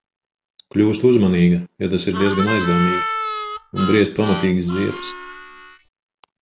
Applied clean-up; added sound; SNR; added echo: none; Harmonica; 7 dB; none.